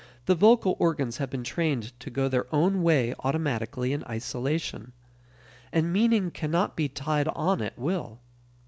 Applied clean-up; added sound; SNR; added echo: none; none; none; none.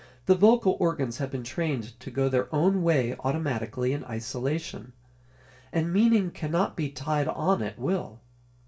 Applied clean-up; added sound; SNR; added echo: none; none; none; reverberation time 0.2 s.